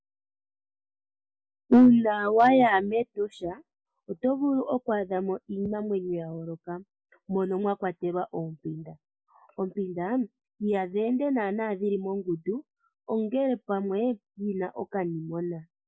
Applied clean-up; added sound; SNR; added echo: none; none; none; none.